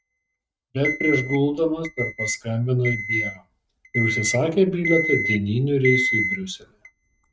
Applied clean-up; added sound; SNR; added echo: neural mask model RNNoise.